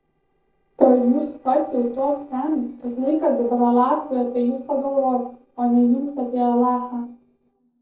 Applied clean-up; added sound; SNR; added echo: neural separator model SepFormer DNS4.